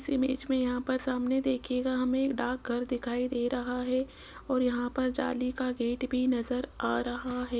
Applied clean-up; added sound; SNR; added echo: none; none; none; none.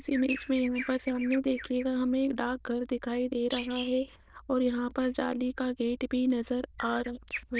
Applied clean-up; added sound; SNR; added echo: neural diffusion model UNIVERSE++.